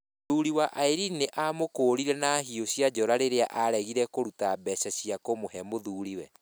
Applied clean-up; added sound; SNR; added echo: none; none; none; none.